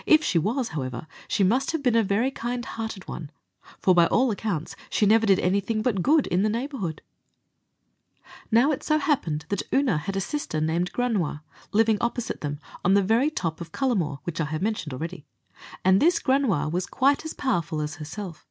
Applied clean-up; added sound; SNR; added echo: none; none; none; none.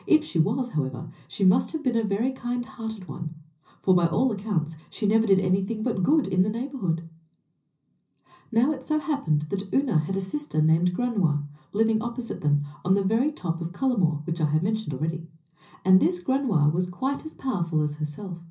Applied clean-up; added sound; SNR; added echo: none; none; none; reverberation time 0.5 s.